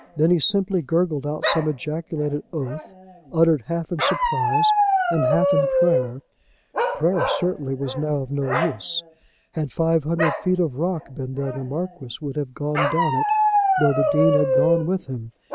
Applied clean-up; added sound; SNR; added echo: none; Bark; 1 dB; none.